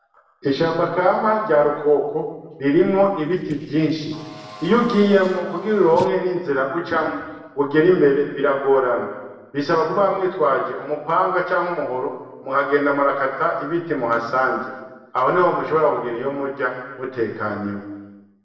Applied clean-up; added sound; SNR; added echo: neural separator model SepFormer DNS4.